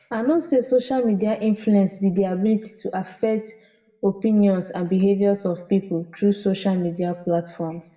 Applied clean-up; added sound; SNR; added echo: none; none; none; reverberation time 0.6 s.